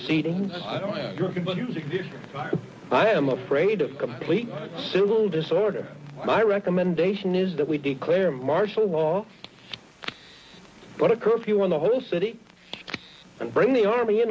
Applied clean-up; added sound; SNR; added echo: none; none; none; none.